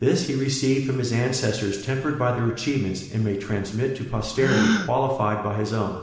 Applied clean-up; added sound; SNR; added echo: none; Gasp; 9 dB; reverberation time 1.1 s.